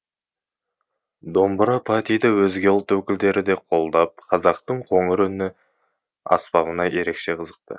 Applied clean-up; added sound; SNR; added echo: none; none; none; none.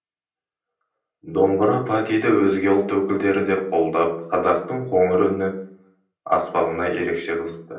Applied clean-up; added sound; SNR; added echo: none; none; none; reverberation time 0.6 s.